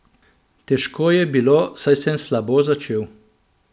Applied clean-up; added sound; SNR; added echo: none; none; none; none.